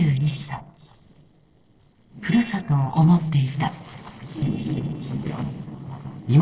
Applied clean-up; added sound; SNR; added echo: neural separator model SepFormer DNS4.